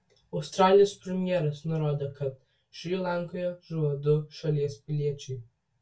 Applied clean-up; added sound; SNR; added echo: none; none; none; reverberation time 0.2 s.